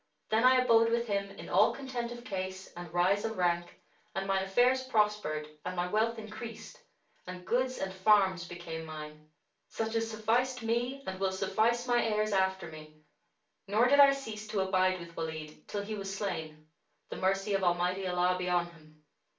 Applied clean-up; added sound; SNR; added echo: none; none; none; reverberation time 0.3 s.